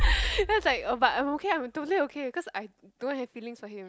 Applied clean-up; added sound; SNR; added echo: none; Bass drum; 5 dB; none.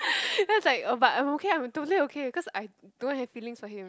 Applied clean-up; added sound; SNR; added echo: none; none; none; none.